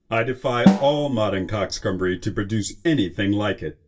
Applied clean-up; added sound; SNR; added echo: none; Snare drum; 3 dB; reverberation time 0.1 s.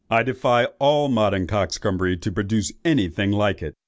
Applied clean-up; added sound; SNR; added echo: none; none; none; none.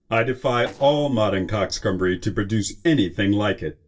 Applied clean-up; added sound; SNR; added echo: neural separator model SepFormer DNS4.